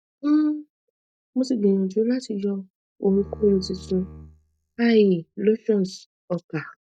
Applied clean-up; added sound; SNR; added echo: neural mask model DeepFilterNet 3.